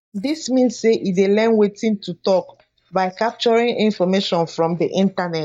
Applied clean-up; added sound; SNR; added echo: neural mask model DeepFilterNet 3.